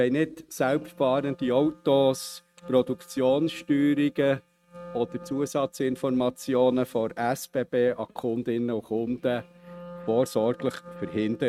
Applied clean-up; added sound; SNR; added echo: neural mask model RNNoise.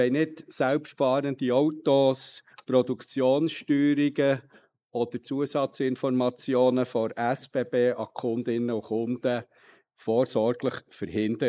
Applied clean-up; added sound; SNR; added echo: neural mask model Resemble Enhance denoiser.